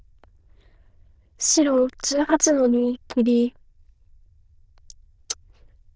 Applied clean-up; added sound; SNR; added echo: neural diffusion model UNIVERSE++.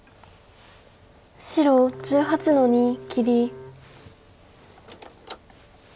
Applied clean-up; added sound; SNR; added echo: none; Bowed string instrument; 16 dB; none.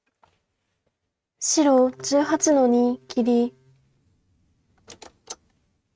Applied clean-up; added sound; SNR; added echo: neural mask model RNNoise.